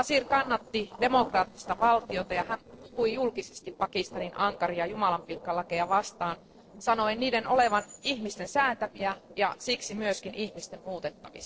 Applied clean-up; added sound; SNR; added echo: neural separator model SepFormer DNS4.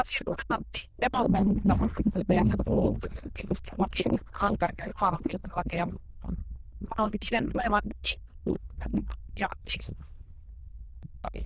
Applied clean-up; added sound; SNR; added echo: neural diffusion model UNIVERSE++.